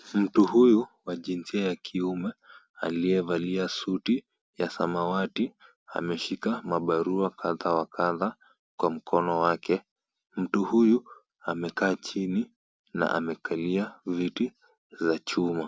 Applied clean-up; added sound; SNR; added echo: none; none; none; none.